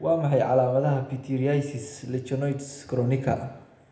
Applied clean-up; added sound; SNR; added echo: none; none; none; reverberation time 0.7 s.